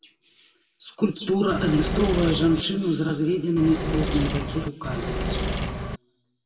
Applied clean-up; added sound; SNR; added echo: none; Engine / Mechanisms; 2 dB; reverberation time 2.0 s.